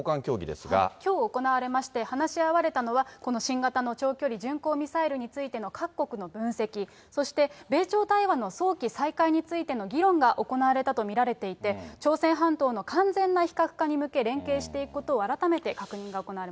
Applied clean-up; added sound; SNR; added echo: none; none; none; none.